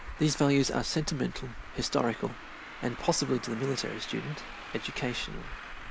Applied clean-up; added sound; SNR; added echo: none; Traffic noise, roadway noise; 11 dB; none.